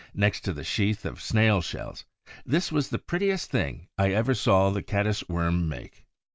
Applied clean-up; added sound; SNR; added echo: none; none; none; none.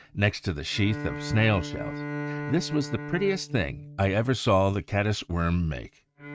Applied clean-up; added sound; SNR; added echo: neural mask model RNNoise.